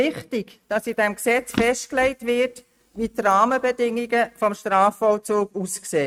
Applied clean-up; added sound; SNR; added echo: neural mask model RNNoise.